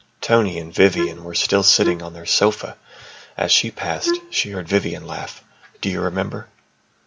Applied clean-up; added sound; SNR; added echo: none; Wind instrument, woodwind instrument; 4 dB; none.